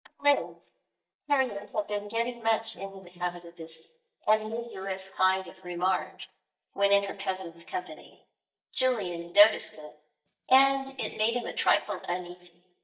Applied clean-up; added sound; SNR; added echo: neural mask model DeepFilterNet 3.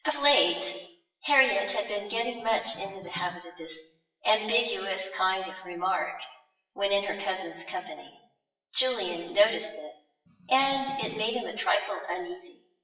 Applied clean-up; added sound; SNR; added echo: classical method WPE with log-MMSE.